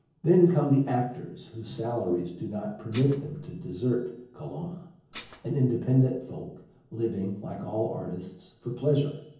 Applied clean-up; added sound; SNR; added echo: none; Dishes, pots, and pans; 19 dB; reverberation time 0.7 s.